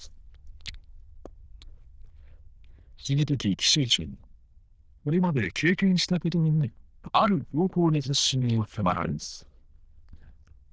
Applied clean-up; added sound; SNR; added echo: neural diffusion model UNIVERSE++.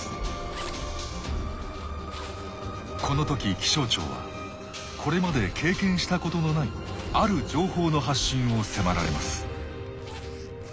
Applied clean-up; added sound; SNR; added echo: none; Zipper (clothing); 19 dB; none.